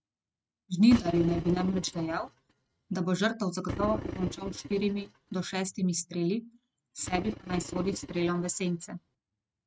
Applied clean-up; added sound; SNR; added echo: neural mask model RNNoise.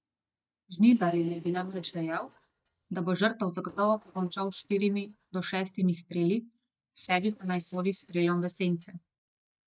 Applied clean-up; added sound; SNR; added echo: neural mask model DeepFilterNet 3.